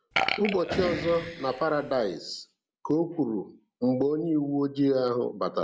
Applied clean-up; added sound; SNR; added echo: none; Burping, eructation; 5 dB; none.